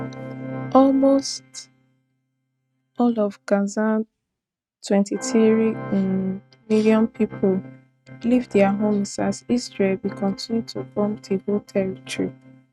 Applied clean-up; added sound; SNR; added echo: neural mask model RNNoise.